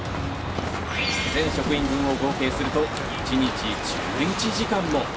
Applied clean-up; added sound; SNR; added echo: none; Crow; 2 dB; reverberation time 1.8 s.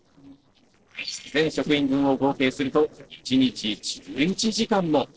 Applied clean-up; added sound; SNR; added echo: neural separator model SepFormer DNS4.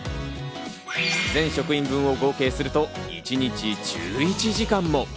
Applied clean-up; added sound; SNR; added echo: none; none; none; none.